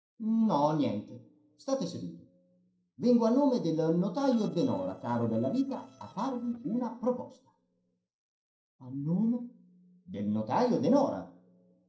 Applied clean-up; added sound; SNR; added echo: neural separator model SepFormer DNS4.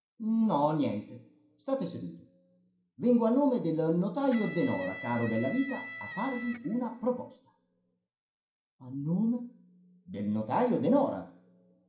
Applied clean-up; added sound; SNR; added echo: none; Electric guitar; 12 dB; reverberation time 0.5 s.